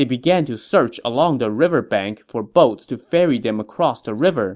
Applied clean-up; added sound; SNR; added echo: none; none; none; none.